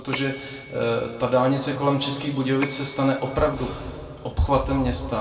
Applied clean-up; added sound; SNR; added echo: none; Bell / Telephone; 14 dB; reverberation time 1.9 s.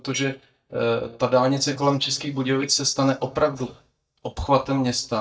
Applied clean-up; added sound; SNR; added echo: neural mask model DeepFilterNet 3.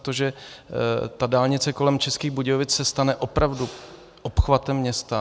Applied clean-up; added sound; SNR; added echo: none; none; none; none.